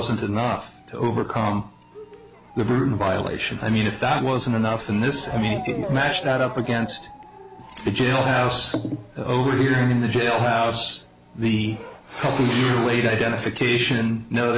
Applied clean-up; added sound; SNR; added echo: none; Motor vehicle (road) / Siren; 18 dB; none.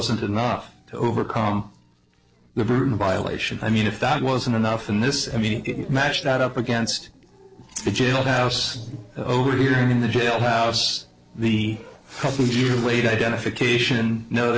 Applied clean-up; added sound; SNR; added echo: neural separator model SepFormer DNS4.